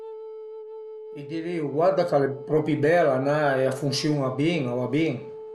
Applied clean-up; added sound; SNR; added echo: none; Wind instrument, woodwind instrument; 14 dB; none.